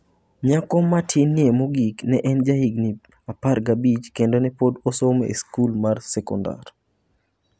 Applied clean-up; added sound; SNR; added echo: none; none; none; none.